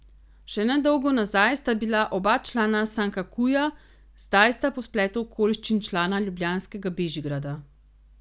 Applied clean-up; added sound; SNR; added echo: none; none; none; none.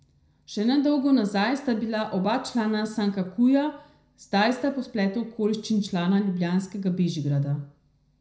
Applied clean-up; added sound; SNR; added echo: none; none; none; reverberation time 0.5 s.